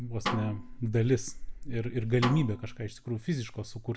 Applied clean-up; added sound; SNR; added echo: none; Snare drum; 10 dB; none.